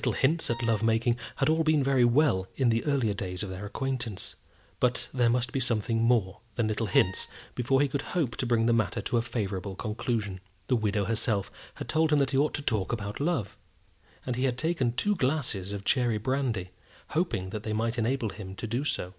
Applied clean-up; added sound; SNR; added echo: none; Wind instrument, woodwind instrument; 18 dB; none.